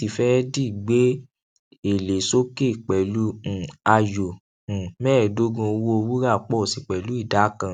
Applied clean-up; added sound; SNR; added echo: none; none; none; none.